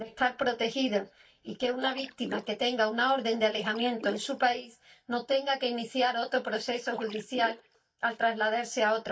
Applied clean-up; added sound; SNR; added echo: neural mask model DeepFilterNet 3.